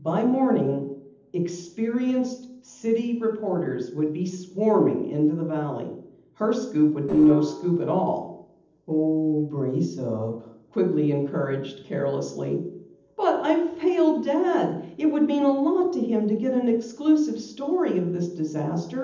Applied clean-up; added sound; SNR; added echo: neural separator model SepFormer DNS4.